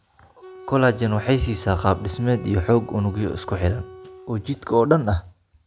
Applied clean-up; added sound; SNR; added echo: none; Wind instrument, woodwind instrument; 19 dB; none.